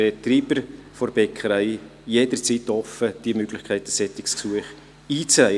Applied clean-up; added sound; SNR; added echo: none; none; none; none.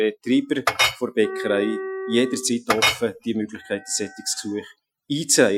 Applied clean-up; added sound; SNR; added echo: classical method Wiener filter.